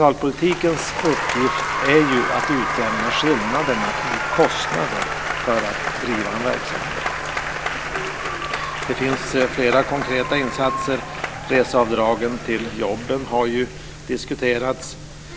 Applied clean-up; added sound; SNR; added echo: none; Applause; 4 dB; none.